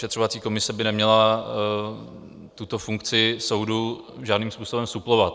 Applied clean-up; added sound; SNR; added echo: none; none; none; none.